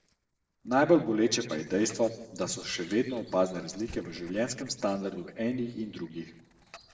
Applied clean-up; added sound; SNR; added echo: neural separator model SepFormer DNS4.